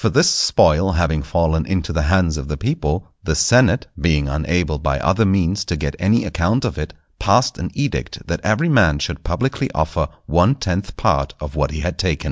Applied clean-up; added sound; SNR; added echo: none; none; none; none.